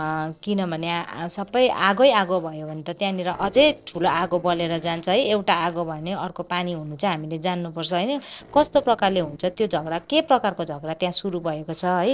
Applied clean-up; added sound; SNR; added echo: neural separator model SepFormer DNS4.